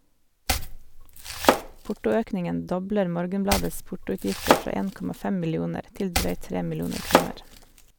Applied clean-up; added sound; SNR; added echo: none; Domestic sounds, home sounds; -2 dB; none.